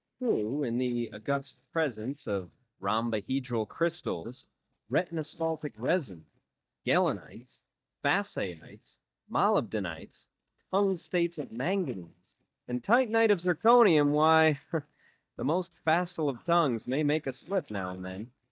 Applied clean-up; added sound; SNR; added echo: neural mask model DeepFilterNet 3.